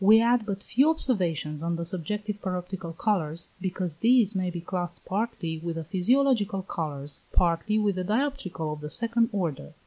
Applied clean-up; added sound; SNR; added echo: none; none; none; none.